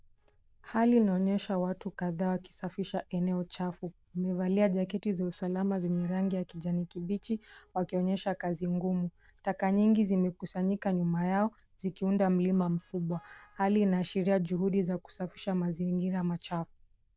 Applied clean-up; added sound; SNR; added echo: neural diffusion model UNIVERSE++.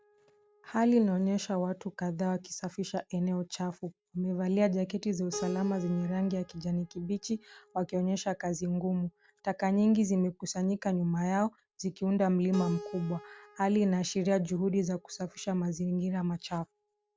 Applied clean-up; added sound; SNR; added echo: none; Keyboard (musical); 20 dB; none.